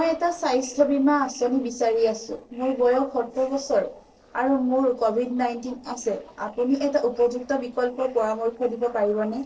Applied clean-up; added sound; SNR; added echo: neural separator model SepFormer DNS4.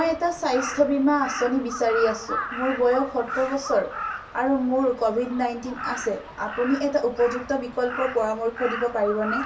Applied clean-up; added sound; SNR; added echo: none; Crow; 10 dB; reverberation time 0.2 s.